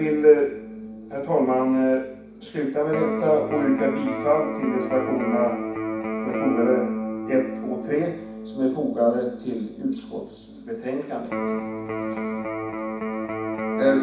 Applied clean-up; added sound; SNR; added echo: none; Electric guitar; 6 dB; reverberation time 0.6 s.